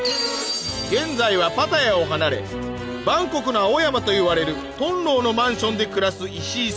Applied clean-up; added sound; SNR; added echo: none; none; none; none.